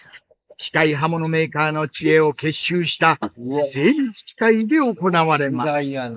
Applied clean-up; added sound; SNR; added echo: neural mask model Resemble Enhance denoiser.